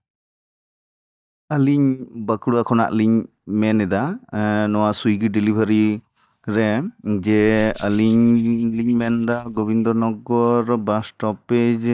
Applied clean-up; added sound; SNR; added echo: neural mask model DeepFilterNet 3.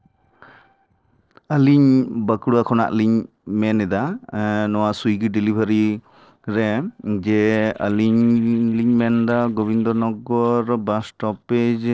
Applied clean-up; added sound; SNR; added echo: neural separator model SepFormer DNS4.